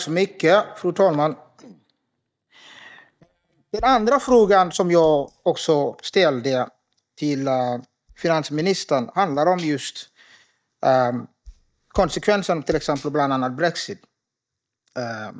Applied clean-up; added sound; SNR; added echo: neural mask model DeepFilterNet 3.